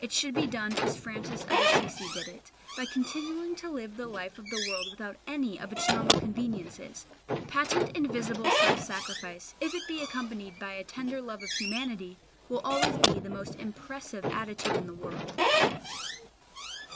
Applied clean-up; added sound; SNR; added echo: none; Squeak / Slam; -3 dB; none.